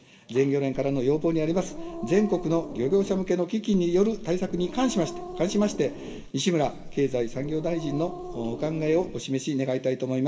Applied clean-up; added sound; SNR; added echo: none; Growling; 11 dB; reverberation time 1.3 s.